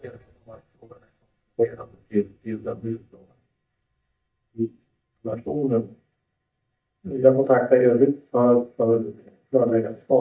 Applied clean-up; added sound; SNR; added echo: neural mask model DeepFilterNet 3.